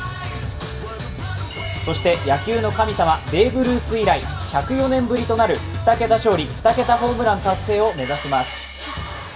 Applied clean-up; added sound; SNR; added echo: none; Engine; 19 dB; reverberation time 0.7 s.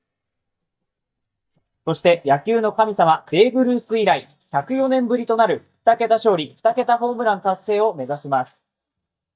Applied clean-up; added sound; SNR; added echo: neural mask model DeepFilterNet 3.